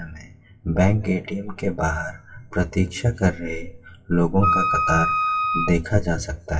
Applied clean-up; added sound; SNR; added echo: classical method WPE with log-MMSE.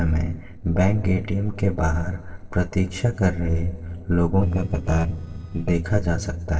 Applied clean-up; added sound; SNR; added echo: neural separator model SepFormer DNS4.